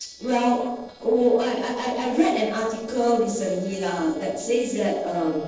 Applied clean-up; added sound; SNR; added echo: neural separator model SepFormer DNS4.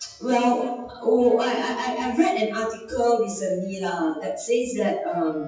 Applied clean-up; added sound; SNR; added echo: classical method WPE with log-MMSE.